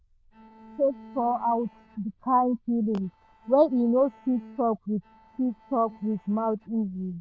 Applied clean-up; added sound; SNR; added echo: neural diffusion model UNIVERSE++.